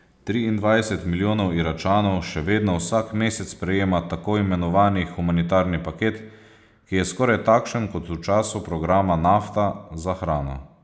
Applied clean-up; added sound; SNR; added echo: none; none; none; none.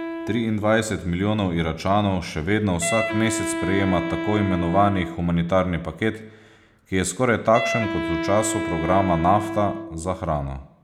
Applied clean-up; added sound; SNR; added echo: none; Wind instrument, woodwind instrument; 7 dB; none.